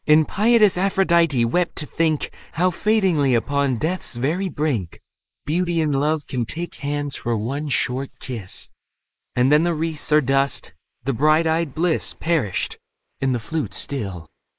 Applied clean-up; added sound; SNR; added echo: neural mask model Resemble Enhance denoiser.